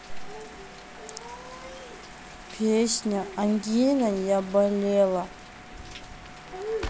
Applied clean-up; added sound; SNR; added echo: none; Crackle + Rain; 17 dB; none.